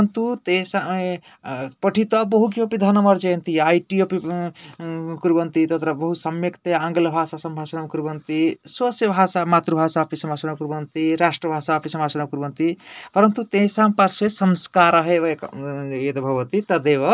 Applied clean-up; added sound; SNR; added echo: none; none; none; none.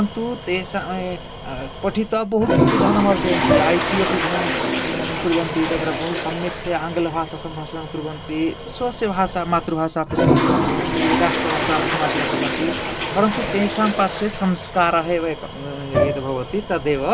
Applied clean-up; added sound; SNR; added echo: none; Toilet flush + Bowed string instrument; 0 dB; none.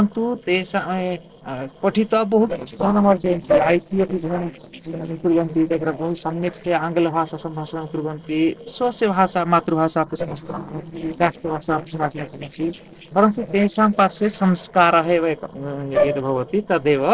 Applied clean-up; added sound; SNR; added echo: neural separator model SepFormer DNS4.